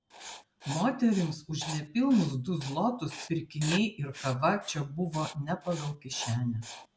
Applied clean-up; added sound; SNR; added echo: none; Writing; 14 dB; none.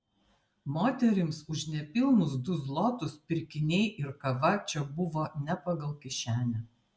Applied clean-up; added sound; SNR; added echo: none; none; none; none.